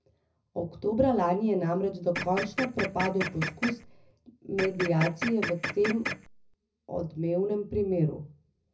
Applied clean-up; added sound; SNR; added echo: none; Printer; 5 dB; reverberation time 0.4 s.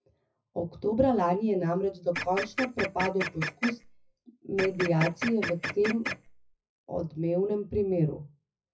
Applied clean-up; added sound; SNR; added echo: classical method WPE with log-MMSE.